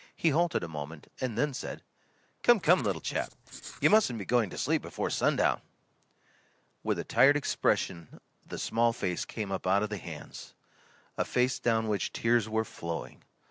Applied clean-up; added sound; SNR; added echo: neural separator model SepFormer DNS4.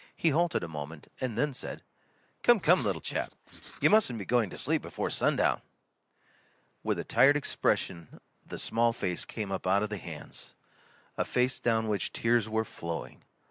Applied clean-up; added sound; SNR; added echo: neural mask model Resemble Enhance denoiser.